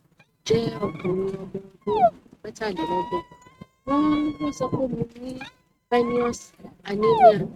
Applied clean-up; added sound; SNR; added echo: neural mask model RNNoise.